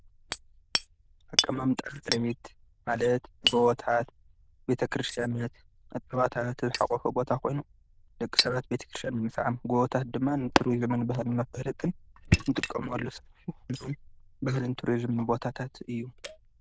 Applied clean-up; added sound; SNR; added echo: neural diffusion model UNIVERSE++.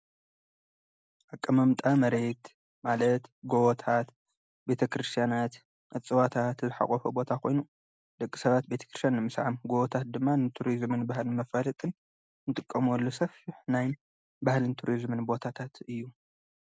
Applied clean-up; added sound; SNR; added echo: none; none; none; none.